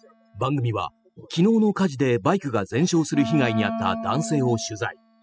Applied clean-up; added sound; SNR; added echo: classical method spectral subtraction.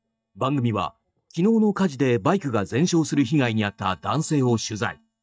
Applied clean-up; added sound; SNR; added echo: neural mask model DeepFilterNet 3.